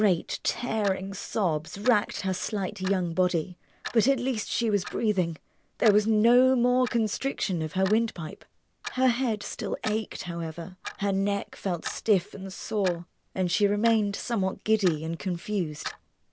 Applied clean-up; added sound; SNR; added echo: none; Clock; 18 dB; none.